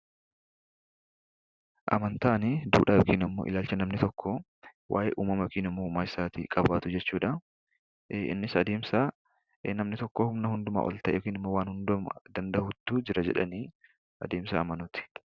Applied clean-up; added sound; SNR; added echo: none; none; none; none.